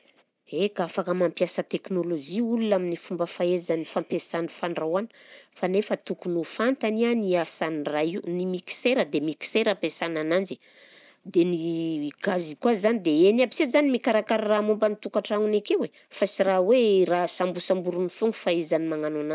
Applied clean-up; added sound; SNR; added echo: none; none; none; none.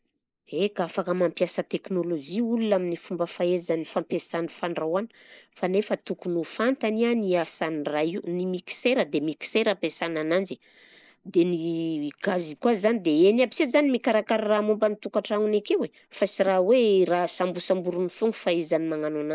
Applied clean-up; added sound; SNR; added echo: neural mask model Resemble Enhance denoiser.